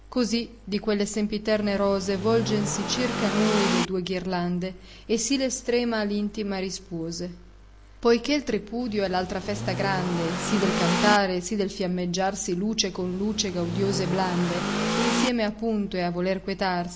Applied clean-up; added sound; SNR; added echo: none; Accelerating, revving, vroom / Car; 3 dB; none.